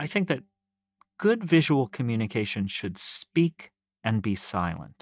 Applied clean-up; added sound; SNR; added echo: neural mask model DeepFilterNet 3.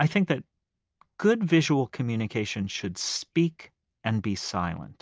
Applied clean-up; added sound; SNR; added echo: none; none; none; none.